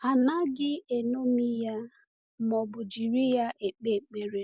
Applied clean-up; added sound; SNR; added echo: none; none; none; none.